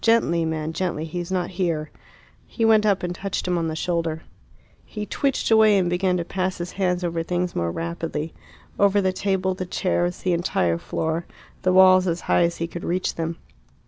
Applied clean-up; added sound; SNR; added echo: none; none; none; none.